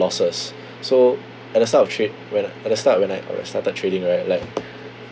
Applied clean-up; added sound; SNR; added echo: none; none; none; none.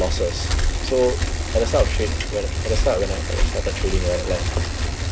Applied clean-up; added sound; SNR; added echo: none; Bicycle; -3 dB; none.